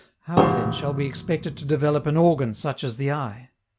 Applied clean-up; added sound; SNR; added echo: none; Piano; 2 dB; none.